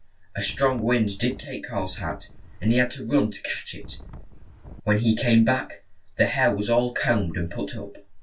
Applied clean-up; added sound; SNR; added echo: none; Wind; 17 dB; reverberation time 0.1 s.